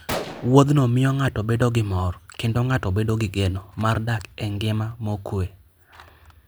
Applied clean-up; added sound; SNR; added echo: none; Gunshot, gunfire; 18 dB; none.